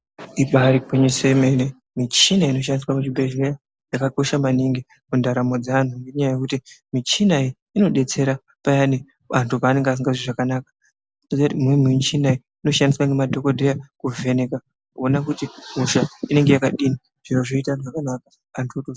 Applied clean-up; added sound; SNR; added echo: none; none; none; none.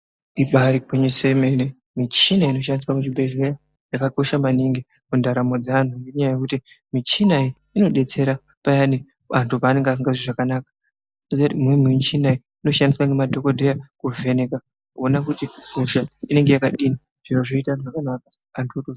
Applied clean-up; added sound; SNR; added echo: neural mask model DeepFilterNet 3.